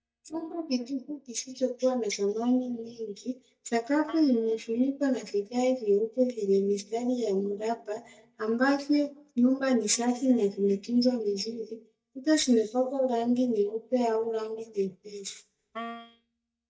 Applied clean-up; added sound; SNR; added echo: neural mask model DeepFilterNet 3.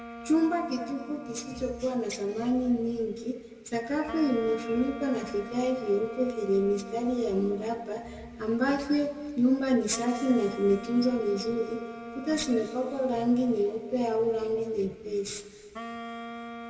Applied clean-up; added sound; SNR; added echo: none; Wind instrument, woodwind instrument; 14 dB; reverberation time 1.7 s.